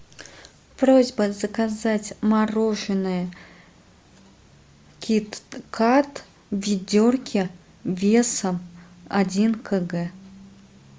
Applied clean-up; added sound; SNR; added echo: none; none; none; none.